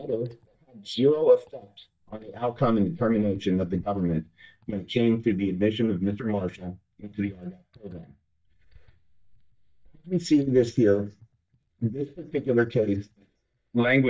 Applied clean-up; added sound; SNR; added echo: neural mask model DeepFilterNet 3.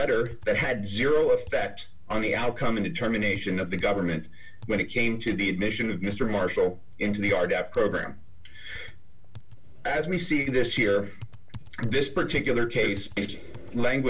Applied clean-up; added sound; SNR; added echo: none; Typing; 20 dB; reverberation time 0.2 s.